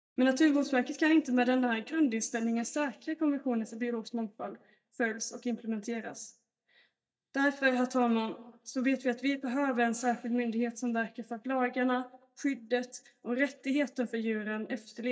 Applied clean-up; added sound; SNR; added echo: neural mask model DeepFilterNet 3.